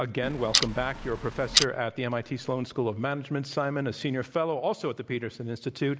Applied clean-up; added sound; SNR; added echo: none; Clock; 1 dB; none.